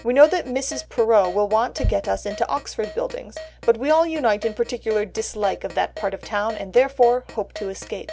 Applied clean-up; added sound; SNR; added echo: none; Keyboard (musical); 17 dB; none.